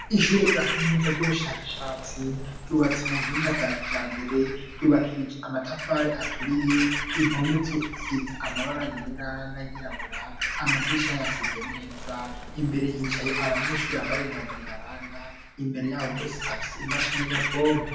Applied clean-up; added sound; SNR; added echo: none; Bird vocalization, bird call, bird song / Crow; 4 dB; reverberation time 0.9 s.